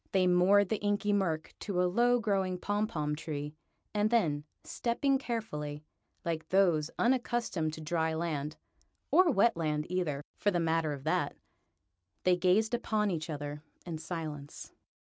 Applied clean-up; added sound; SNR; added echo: none; none; none; none.